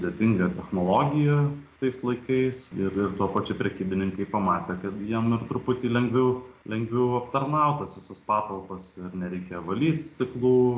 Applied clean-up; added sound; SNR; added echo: none; none; none; none.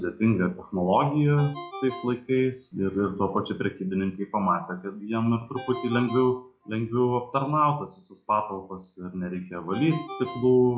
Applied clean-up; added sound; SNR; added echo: classical method log-MMSE.